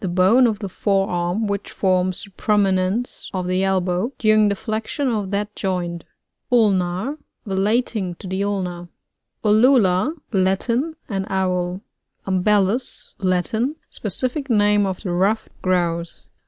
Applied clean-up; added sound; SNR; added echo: none; none; none; none.